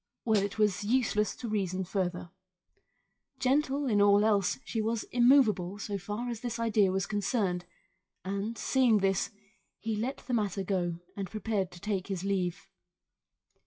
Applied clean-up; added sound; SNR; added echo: classical method WPE with log-MMSE.